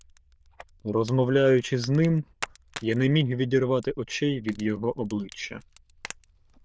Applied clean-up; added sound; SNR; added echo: neural diffusion model UNIVERSE++.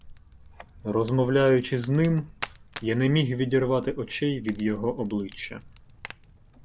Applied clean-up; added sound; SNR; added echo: none; Fire; 18 dB; none.